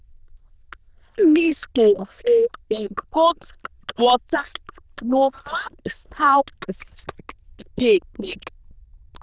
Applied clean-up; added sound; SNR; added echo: neural diffusion model UNIVERSE++.